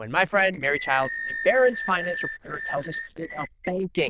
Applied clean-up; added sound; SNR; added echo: neural diffusion model UNIVERSE++.